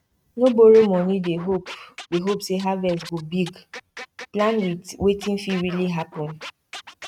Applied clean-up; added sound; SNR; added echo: neural mask model RNNoise.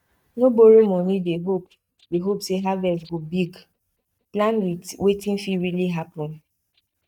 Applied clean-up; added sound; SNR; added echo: neural mask model DeepFilterNet 3.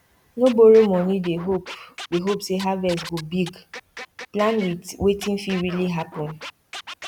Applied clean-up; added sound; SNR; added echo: none; Scratching (performance technique); 17 dB; none.